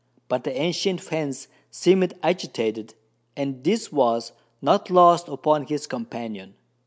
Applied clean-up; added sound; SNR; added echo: none; none; none; none.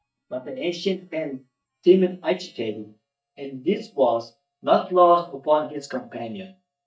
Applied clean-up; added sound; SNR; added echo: neural mask model DeepFilterNet 3.